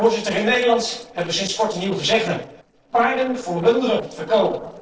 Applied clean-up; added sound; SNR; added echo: neural separator model SepFormer DNS4.